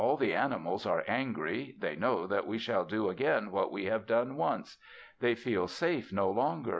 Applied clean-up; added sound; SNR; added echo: none; none; none; none.